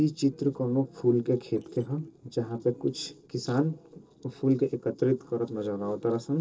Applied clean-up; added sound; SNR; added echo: neural separator model SepFormer DNS4.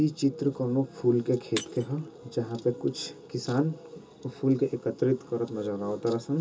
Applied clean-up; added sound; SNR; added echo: none; Shatter; 18 dB; reverberation time 0.2 s.